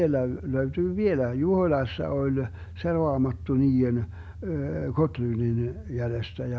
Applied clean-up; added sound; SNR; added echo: none; none; none; none.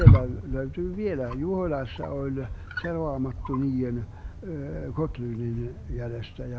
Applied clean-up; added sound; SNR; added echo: none; Wild animals; -3 dB; none.